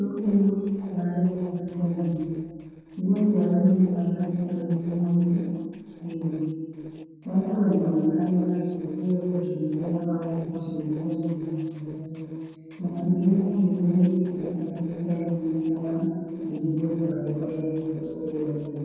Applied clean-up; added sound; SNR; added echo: neural separator model SepFormer DNS4.